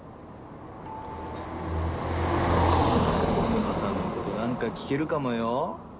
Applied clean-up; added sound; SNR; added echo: none; Car passing by; -5 dB; none.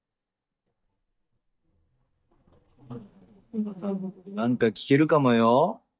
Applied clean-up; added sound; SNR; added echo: neural mask model DeepFilterNet 3.